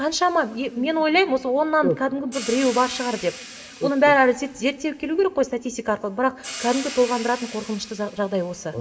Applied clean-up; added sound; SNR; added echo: none; Hi-hat; 17 dB; reverberation time 2.1 s.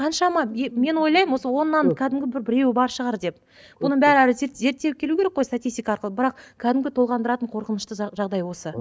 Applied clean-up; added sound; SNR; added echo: none; none; none; none.